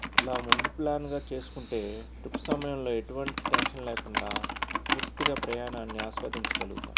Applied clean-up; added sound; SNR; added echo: none; Computer keyboard; -4 dB; none.